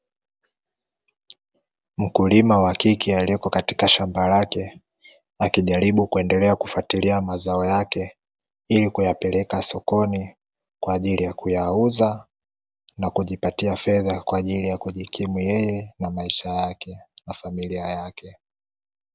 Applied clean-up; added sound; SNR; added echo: none; none; none; none.